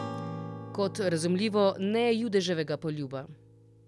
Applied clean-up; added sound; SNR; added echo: none; Acoustic guitar / Strum; 13 dB; none.